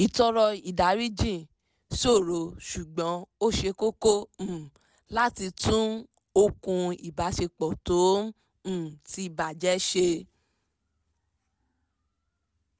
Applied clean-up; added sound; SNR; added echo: none; none; none; none.